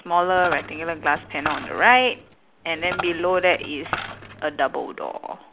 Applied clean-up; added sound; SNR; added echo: none; Coin (dropping); 11 dB; none.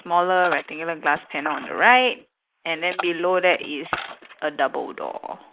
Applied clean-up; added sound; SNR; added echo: neural mask model Resemble Enhance denoiser.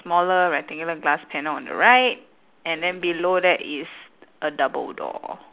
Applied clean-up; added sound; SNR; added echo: none; none; none; none.